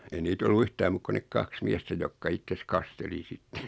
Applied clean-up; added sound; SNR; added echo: none; none; none; none.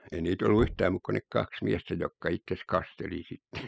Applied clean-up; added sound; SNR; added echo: classical method spectral subtraction.